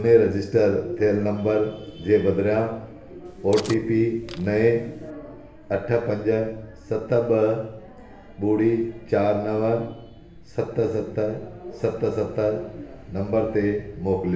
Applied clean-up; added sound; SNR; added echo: none; Cutlery, silverware; 18 dB; reverberation time 0.8 s.